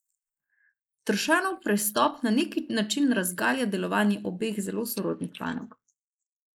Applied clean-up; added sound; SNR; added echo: neural mask model Resemble Enhance denoiser.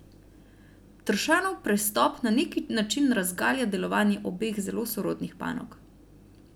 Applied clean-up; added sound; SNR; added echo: none; none; none; none.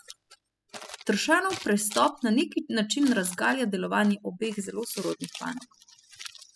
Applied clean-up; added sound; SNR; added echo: classical method spectral subtraction.